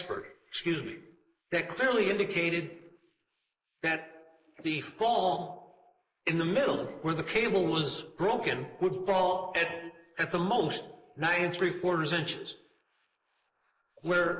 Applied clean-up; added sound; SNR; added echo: neural mask model Resemble Enhance denoiser.